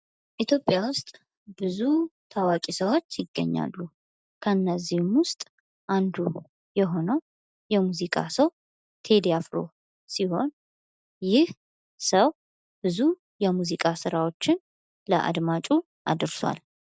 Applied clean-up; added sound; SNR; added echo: none; none; none; none.